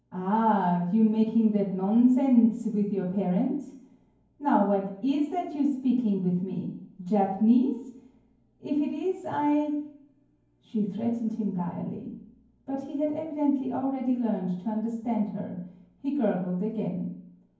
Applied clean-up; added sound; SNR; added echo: none; none; none; reverberation time 0.9 s.